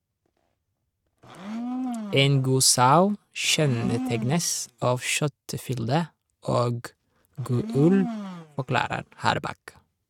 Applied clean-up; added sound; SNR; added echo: neural mask model RNNoise.